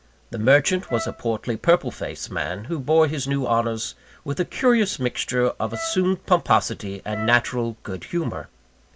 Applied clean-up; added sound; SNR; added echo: none; Wind instrument, woodwind instrument; 14 dB; none.